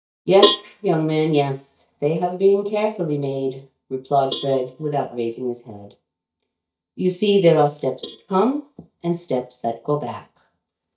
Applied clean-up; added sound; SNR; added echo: neural mask model DeepFilterNet 3.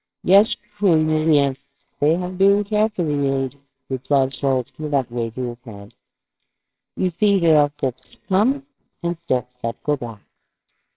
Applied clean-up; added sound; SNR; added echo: neural separator model SepFormer WHAMR!.